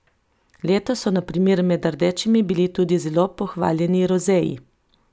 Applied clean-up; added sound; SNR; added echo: none; none; none; none.